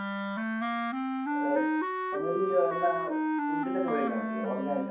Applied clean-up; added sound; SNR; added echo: none; Wind instrument, woodwind instrument; -2 dB; reverberation time 0.6 s.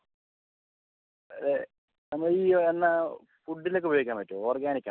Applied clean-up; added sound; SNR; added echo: none; none; none; none.